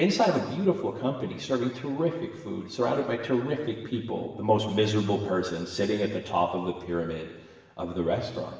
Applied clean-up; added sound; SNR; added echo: none; none; none; reverberation time 1.1 s.